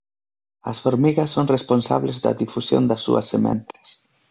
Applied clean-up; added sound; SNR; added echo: none; none; none; none.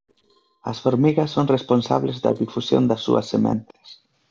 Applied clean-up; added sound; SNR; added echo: neural separator model SepFormer DNS4.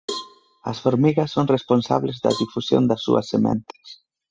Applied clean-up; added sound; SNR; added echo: classical method spectral subtraction.